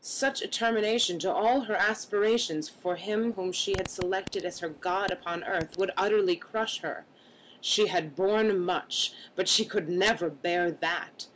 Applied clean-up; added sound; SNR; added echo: none; Fart; 15 dB; none.